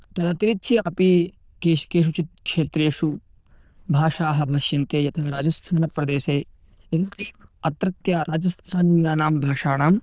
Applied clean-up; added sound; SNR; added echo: neural diffusion model UNIVERSE++.